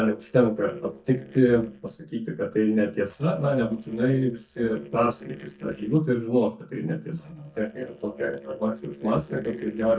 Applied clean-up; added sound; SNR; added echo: neural mask model DeepFilterNet 3.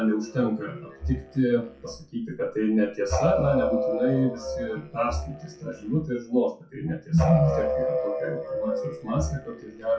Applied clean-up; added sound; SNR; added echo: classical method WPE with log-MMSE.